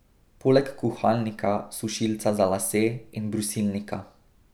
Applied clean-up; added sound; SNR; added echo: none; none; none; none.